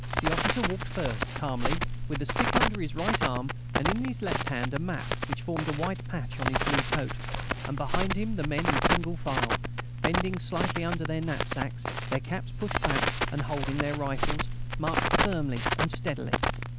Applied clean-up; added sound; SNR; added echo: none; Crackle; -4 dB; none.